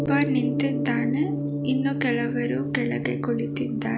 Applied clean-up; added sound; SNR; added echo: none; Gong; 1 dB; none.